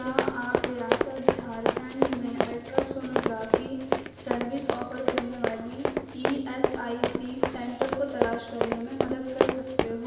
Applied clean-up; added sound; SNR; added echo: none; Run; -4 dB; reverberation time 1.0 s.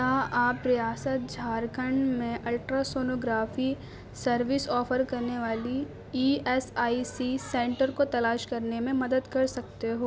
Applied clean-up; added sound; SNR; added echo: none; none; none; none.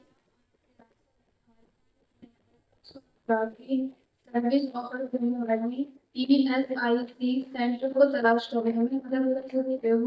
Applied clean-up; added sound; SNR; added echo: neural mask model DeepFilterNet 3.